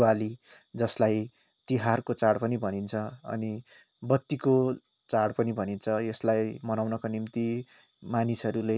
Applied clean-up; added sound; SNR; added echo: none; none; none; none.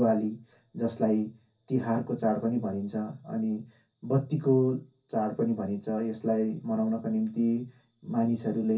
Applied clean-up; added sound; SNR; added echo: none; none; none; reverberation time 0.3 s.